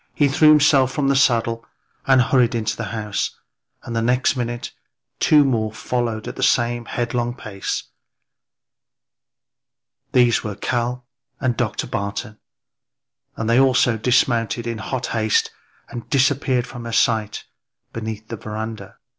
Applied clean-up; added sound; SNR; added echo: none; none; none; none.